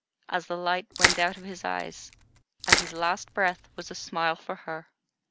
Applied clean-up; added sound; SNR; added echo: none; Crushing; -2 dB; none.